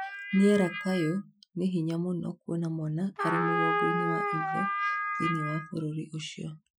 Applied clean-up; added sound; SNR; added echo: classical method Wiener filter.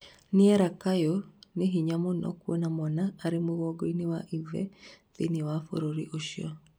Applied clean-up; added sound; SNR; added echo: none; none; none; none.